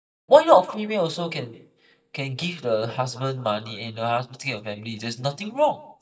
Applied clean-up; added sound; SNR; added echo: neural mask model DeepFilterNet 3.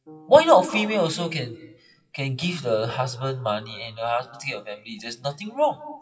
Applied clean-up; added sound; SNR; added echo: classical method WPE with log-MMSE.